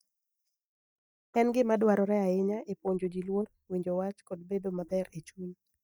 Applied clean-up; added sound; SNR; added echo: neural mask model DeepFilterNet 3.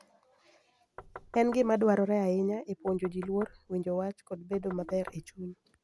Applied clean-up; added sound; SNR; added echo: none; Knock; 18 dB; none.